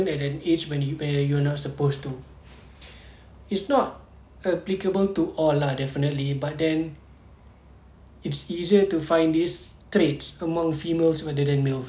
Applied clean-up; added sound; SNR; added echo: none; none; none; none.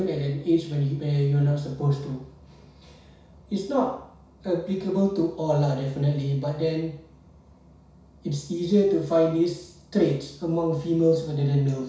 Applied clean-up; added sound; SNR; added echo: none; none; none; reverberation time 0.6 s.